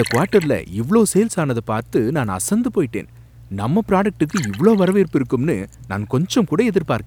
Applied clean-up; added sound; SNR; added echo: none; Liquid; 19 dB; none.